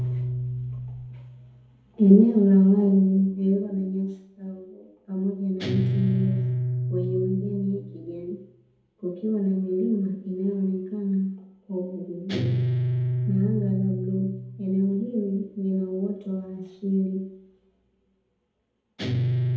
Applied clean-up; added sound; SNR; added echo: none; Guitar; 6 dB; reverberation time 2.0 s.